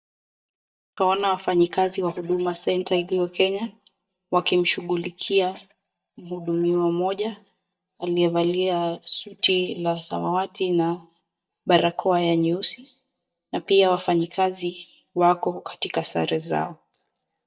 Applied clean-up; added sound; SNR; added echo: neural mask model DeepFilterNet 3.